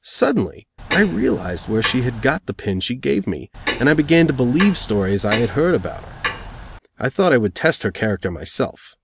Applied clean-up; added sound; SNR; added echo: none; Clock; 7 dB; none.